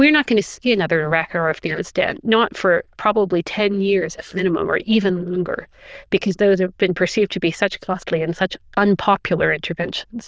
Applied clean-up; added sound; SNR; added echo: neural diffusion model UNIVERSE++.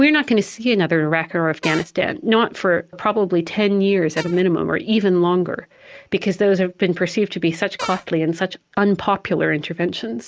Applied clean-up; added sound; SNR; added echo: neural mask model RNNoise.